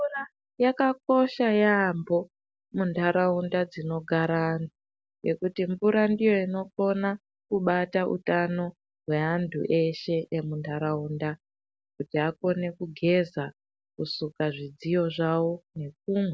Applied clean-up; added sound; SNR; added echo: none; none; none; none.